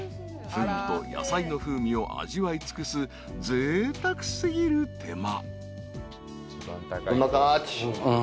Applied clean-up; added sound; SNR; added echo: none; none; none; none.